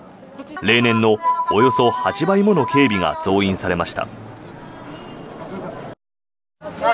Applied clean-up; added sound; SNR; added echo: none; none; none; none.